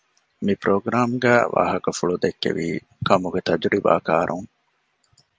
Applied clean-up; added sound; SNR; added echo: none; none; none; none.